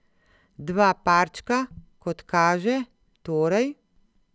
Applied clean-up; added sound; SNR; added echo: none; none; none; none.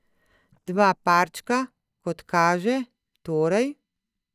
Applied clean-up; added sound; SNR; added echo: neural mask model DeepFilterNet 3.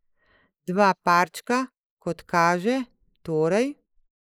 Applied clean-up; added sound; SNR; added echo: neural mask model Resemble Enhance denoiser.